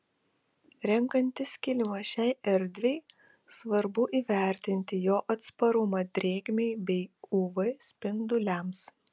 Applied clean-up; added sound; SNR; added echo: none; none; none; none.